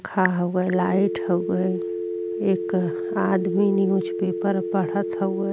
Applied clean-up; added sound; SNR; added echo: none; Telephone; 4 dB; none.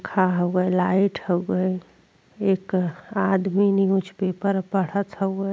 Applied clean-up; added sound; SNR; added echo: none; none; none; none.